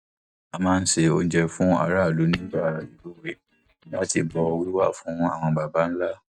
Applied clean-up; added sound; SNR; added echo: neural mask model DeepFilterNet 3.